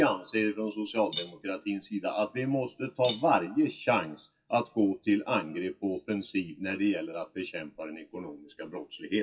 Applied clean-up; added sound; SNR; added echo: classical method WPE with log-MMSE.